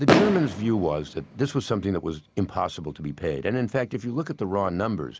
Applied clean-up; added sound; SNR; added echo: none; Fireworks; 4 dB; none.